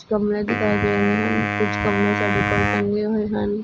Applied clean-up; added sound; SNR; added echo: none; Wind instrument, woodwind instrument; 3 dB; none.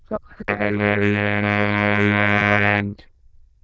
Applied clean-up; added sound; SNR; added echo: neural diffusion model UNIVERSE++.